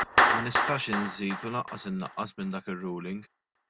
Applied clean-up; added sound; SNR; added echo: none; Clapping; -4 dB; none.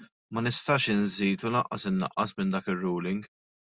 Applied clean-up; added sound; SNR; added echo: none; none; none; none.